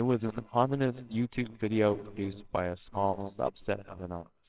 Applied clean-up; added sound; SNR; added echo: neural separator model SepFormer WHAMR!.